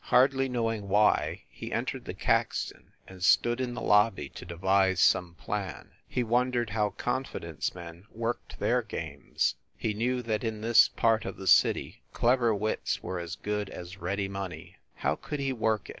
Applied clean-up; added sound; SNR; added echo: none; none; none; none.